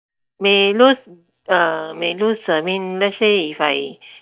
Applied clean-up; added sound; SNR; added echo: neural mask model DeepFilterNet 3.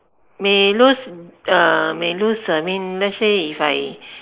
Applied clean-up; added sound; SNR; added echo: neural mask model Resemble Enhance denoiser.